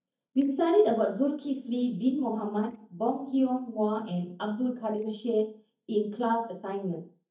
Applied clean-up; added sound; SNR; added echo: neural mask model DeepFilterNet 3.